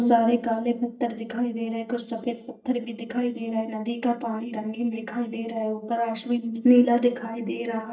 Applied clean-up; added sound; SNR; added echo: neural mask model DeepFilterNet 3.